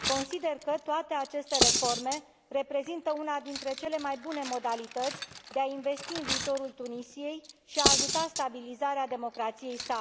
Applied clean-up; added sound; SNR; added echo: none; Cutlery, silverware; 1 dB; none.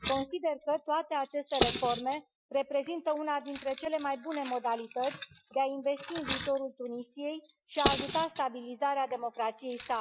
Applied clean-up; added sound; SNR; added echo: classical method Wiener filter.